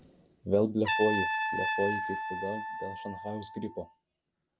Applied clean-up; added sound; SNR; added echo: none; Trumpet; 2 dB; none.